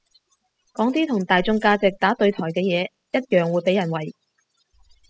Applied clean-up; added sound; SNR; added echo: classical method spectral subtraction.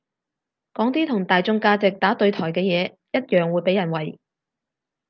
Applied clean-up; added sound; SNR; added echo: none; none; none; none.